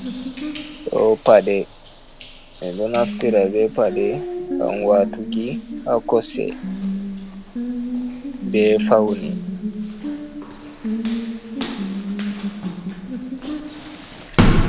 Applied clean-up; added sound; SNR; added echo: none; Water tap, faucet; 3 dB; none.